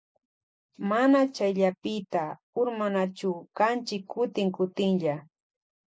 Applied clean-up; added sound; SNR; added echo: none; none; none; none.